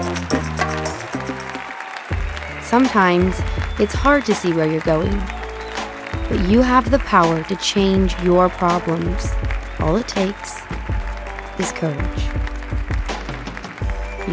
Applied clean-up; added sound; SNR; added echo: none; Applause; 14 dB; none.